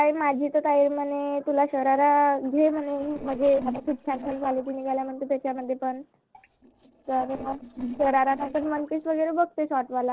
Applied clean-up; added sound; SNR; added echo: neural separator model SepFormer DNS4.